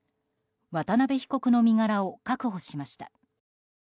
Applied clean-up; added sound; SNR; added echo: none; none; none; none.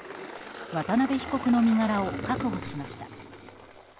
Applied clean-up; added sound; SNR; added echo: none; Engine; 9 dB; none.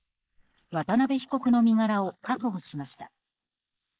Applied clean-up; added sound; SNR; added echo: neural mask model Resemble Enhance denoiser.